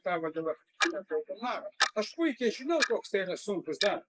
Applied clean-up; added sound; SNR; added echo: neural mask model Resemble Enhance denoiser.